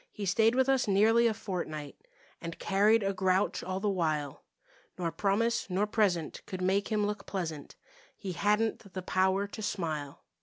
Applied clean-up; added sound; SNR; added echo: none; none; none; none.